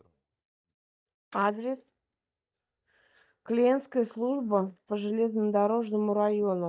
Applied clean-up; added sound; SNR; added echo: neural mask model DeepFilterNet 3.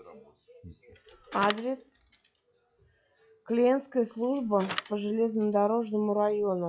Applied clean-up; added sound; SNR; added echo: classical method log-MMSE.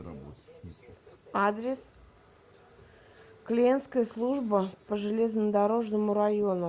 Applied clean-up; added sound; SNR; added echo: none; none; none; none.